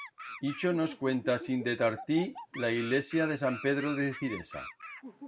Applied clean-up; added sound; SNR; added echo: none; Animal; 14 dB; none.